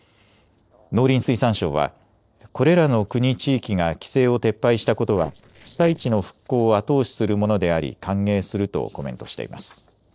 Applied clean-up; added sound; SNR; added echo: neural separator model SepFormer DNS4.